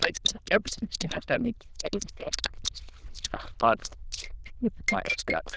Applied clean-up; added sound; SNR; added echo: neural diffusion model UNIVERSE++.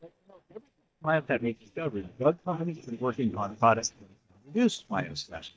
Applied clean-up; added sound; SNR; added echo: neural mask model DeepFilterNet 3.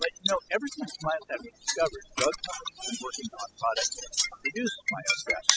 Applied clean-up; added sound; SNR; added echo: classical method spectral subtraction.